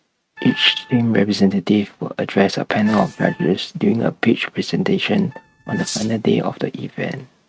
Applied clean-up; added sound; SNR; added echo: neural mask model RNNoise.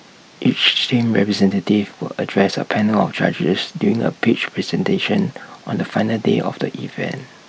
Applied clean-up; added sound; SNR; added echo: none; none; none; none.